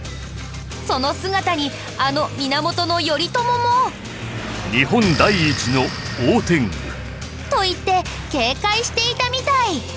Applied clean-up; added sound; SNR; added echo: none; Engine; 20 dB; none.